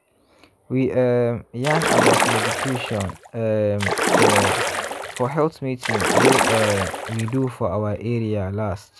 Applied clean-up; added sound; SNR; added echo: none; Splash, splatter; -2 dB; none.